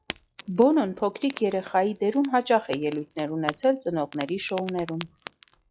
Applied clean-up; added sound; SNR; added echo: classical method log-MMSE.